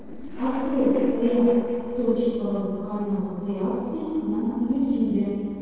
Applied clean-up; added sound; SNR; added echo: neural separator model SepFormer DNS4.